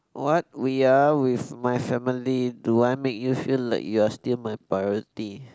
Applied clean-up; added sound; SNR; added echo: none; none; none; none.